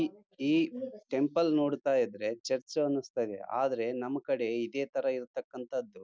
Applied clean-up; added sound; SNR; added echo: none; none; none; none.